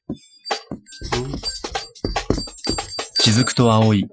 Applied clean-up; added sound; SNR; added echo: classical method Wiener filter.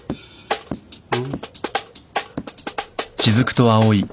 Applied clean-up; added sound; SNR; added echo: none; none; none; none.